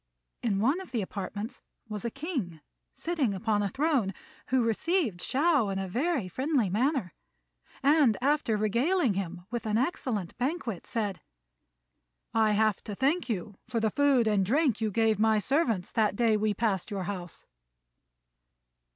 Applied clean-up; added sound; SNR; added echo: none; none; none; none.